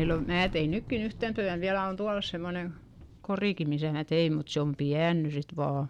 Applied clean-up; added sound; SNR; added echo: none; Thunder; 15 dB; none.